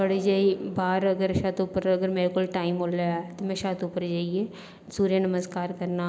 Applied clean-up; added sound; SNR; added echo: none; none; none; none.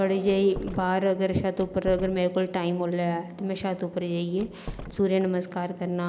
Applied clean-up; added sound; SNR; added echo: none; Door; 15 dB; none.